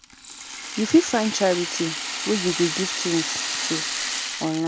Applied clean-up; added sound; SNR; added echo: none; Rattle (instrument); 4 dB; none.